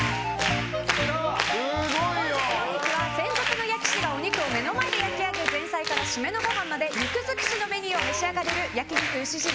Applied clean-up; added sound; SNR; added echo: none; Wind instrument, woodwind instrument; 17 dB; none.